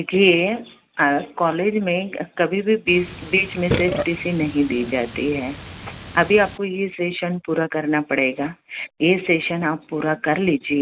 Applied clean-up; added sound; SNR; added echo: none; Burping, eructation; 9 dB; none.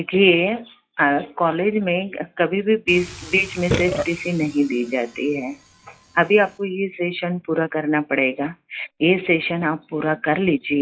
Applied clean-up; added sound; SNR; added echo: classical method log-MMSE.